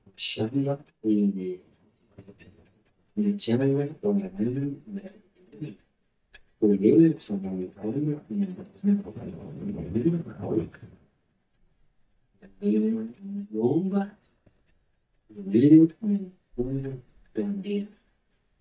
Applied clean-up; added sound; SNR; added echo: neural mask model DeepFilterNet 3.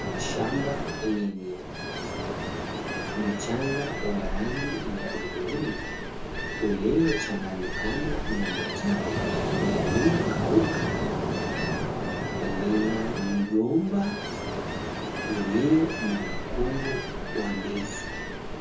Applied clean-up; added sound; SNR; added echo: none; Ocean; 1 dB; reverberation time 0.6 s.